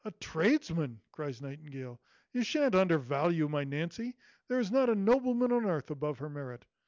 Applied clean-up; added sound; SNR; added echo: none; none; none; none.